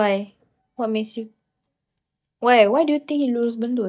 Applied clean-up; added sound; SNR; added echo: neural mask model DeepFilterNet 3.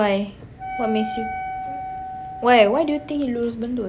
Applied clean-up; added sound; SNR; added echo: none; Wind instrument, woodwind instrument; 9 dB; none.